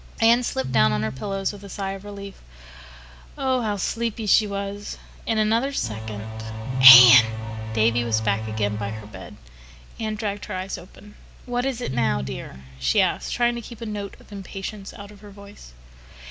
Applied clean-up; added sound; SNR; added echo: none; Piano + Engine / Domestic sounds, home sounds; 4 dB; none.